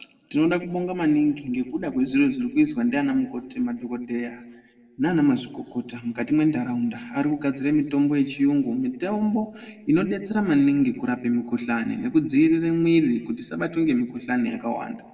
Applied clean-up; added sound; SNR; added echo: none; none; none; reverberation time 1.2 s.